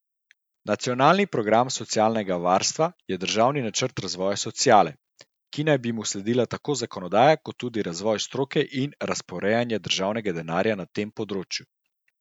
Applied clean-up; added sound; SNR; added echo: none; none; none; none.